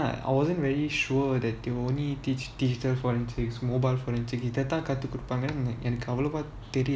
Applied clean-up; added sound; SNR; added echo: none; none; none; none.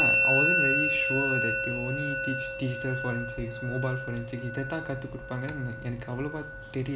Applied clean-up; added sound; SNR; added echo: none; Musical instrument; -3 dB; none.